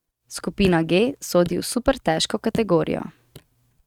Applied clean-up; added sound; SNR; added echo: neural mask model RNNoise.